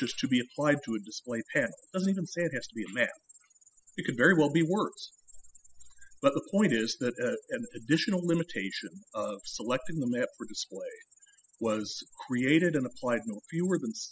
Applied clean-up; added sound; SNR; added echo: classical method spectral subtraction.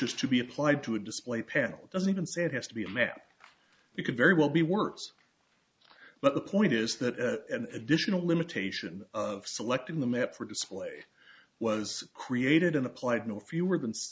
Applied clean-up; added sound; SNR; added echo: none; none; none; none.